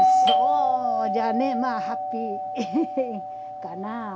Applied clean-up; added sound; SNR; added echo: none; Doorbell; -5 dB; none.